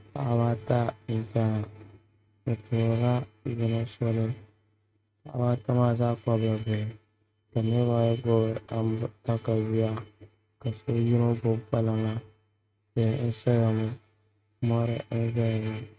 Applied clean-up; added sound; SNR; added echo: neural mask model RNNoise.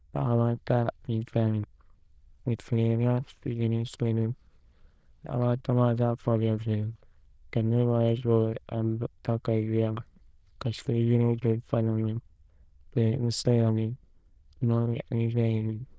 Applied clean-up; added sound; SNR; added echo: neural diffusion model UNIVERSE++.